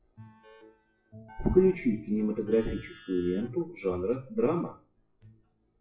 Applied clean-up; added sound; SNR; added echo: classical method WPE with log-MMSE.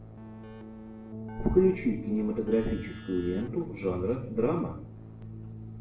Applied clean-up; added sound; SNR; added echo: none; Keyboard (musical); 12 dB; reverberation time 0.5 s.